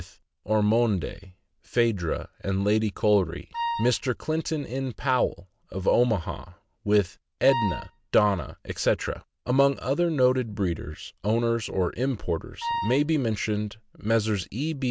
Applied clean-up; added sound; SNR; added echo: none; Wind instrument, woodwind instrument; 6 dB; none.